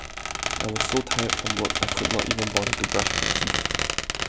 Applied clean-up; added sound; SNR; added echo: none; Squeak; -5 dB; none.